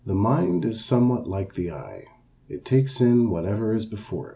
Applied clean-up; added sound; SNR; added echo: none; none; none; none.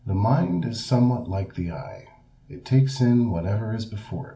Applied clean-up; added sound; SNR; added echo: none; none; none; reverberation time 0.4 s.